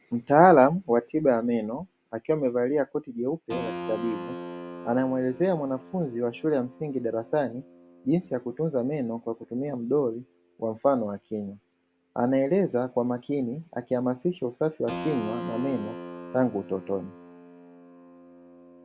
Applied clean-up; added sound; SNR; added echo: none; Keyboard (musical); 15 dB; none.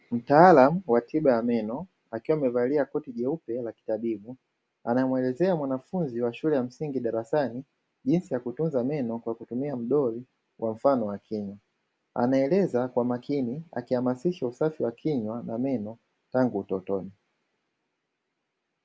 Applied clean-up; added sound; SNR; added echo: none; none; none; none.